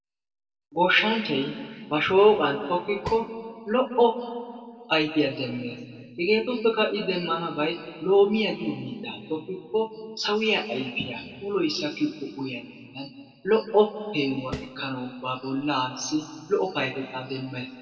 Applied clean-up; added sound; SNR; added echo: none; Tap; 13 dB; reverberation time 1.8 s.